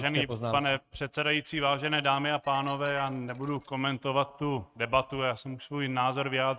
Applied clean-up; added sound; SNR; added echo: neural mask model RNNoise.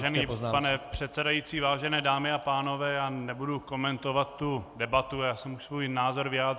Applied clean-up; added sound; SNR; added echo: none; none; none; none.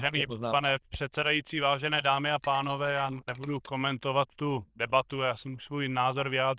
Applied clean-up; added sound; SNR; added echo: neural diffusion model UNIVERSE++.